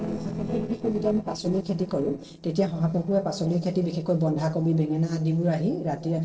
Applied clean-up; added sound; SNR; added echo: neural separator model SepFormer DNS4.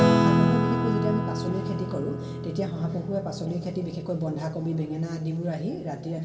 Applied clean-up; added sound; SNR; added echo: none; Acoustic guitar / Strum; -3 dB; reverberation time 2.6 s.